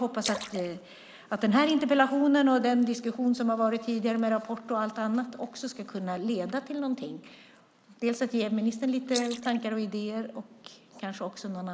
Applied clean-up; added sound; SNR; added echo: neural mask model Resemble Enhance denoiser.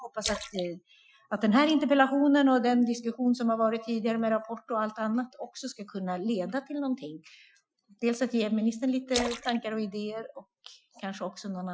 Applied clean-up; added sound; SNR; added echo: classical method Wiener filter.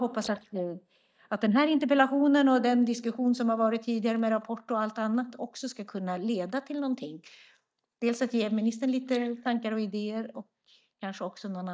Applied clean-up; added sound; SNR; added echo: neural mask model DeepFilterNet 3.